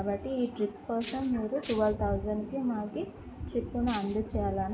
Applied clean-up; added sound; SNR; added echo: none; Rattle (instrument); 15 dB; none.